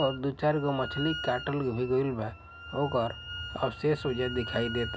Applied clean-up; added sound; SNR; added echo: none; Wind instrument, woodwind instrument; 11 dB; none.